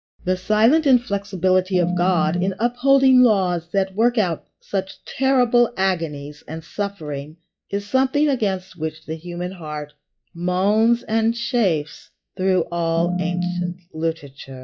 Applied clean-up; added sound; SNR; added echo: classical method log-MMSE.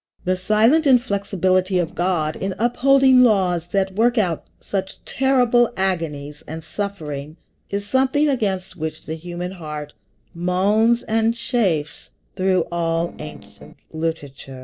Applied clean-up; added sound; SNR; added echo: neural separator model SepFormer DNS4.